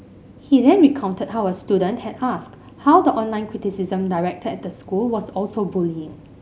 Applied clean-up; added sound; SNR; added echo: none; none; none; none.